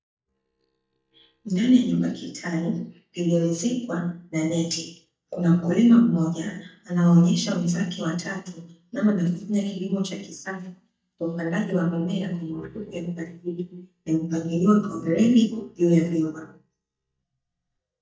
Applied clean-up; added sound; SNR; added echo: neural mask model DeepFilterNet 3.